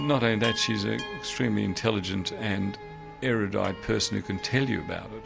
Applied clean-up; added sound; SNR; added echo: none; Chime; 16 dB; none.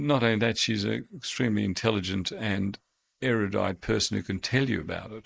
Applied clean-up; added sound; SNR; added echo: neural mask model Resemble Enhance denoiser.